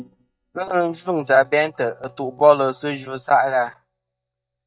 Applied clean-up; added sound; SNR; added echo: neural mask model DeepFilterNet 3.